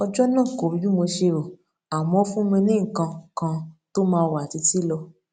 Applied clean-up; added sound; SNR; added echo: none; none; none; none.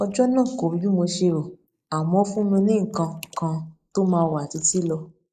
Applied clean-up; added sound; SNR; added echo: neural mask model Resemble Enhance denoiser.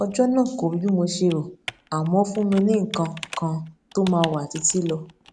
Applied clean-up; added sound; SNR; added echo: none; Computer keyboard; 18 dB; none.